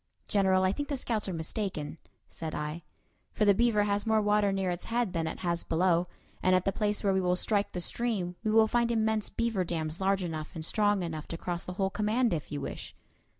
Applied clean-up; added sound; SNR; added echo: none; none; none; none.